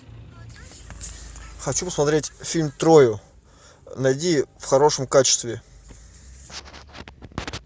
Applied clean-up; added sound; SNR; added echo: none; none; none; none.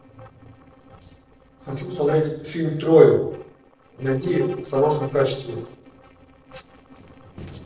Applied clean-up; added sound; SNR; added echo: neural separator model SepFormer DNS4.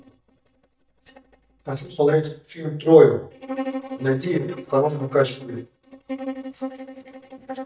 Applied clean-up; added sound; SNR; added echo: neural mask model DeepFilterNet 3.